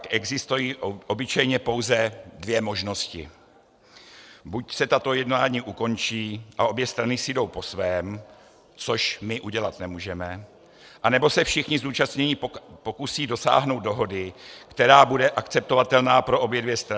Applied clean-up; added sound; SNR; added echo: none; none; none; none.